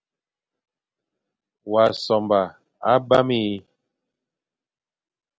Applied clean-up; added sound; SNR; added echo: none; none; none; none.